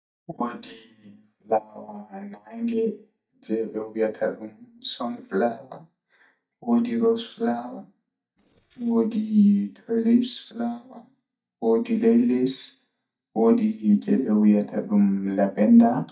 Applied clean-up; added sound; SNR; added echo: neural mask model DeepFilterNet 3.